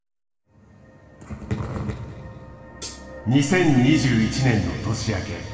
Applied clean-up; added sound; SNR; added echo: none; Hi-hat; 16 dB; reverberation time 2.4 s.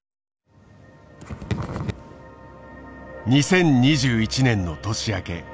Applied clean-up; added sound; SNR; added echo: none; none; none; none.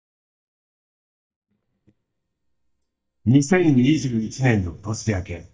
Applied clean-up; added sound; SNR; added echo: neural mask model DeepFilterNet 3.